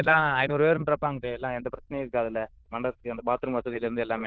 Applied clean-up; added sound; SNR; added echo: neural diffusion model UNIVERSE++.